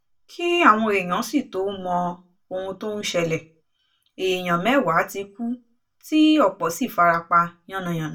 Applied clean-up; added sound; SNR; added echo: none; none; none; reverberation time 0.2 s.